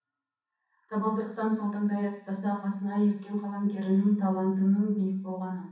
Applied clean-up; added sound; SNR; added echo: none; none; none; reverberation time 0.7 s.